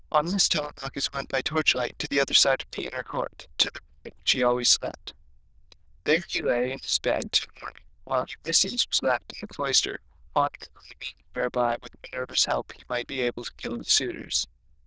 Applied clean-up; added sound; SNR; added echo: neural diffusion model UNIVERSE++.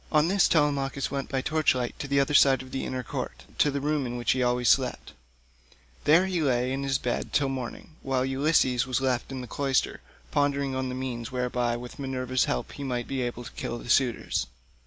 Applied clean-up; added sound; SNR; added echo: none; none; none; none.